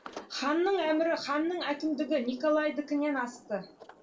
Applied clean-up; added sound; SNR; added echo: none; Sliding door; 20 dB; reverberation time 0.3 s.